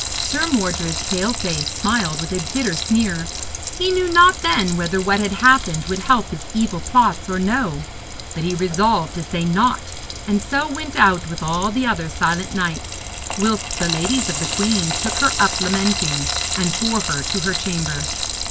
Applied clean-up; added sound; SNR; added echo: none; Frying (food); 5 dB; none.